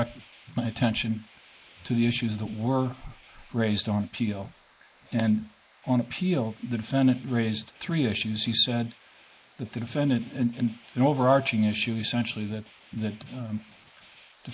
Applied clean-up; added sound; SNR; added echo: neural mask model Resemble Enhance denoiser.